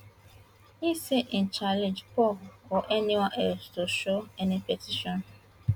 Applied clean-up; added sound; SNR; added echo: none; none; none; none.